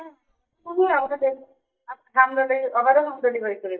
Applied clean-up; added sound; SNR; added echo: neural mask model DeepFilterNet 3.